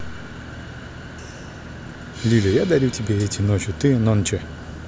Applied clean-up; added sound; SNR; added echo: none; none; none; none.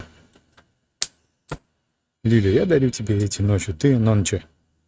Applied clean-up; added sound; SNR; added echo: neural mask model RNNoise.